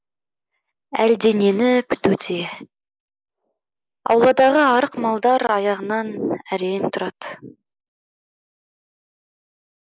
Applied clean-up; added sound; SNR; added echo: neural mask model Resemble Enhance denoiser.